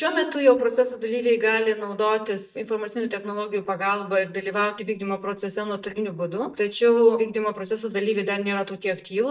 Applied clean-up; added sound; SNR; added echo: neural mask model DeepFilterNet 3.